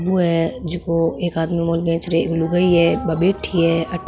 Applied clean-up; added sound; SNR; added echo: none; none; none; none.